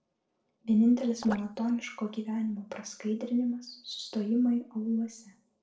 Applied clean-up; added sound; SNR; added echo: neural separator model SepFormer DNS4.